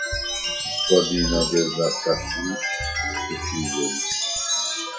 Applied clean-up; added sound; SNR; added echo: classical method WPE with log-MMSE.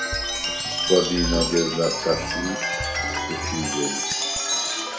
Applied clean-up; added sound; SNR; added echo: none; Chime; -1 dB; reverberation time 0.6 s.